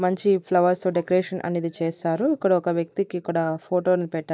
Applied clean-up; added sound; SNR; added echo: neural mask model DeepFilterNet 3.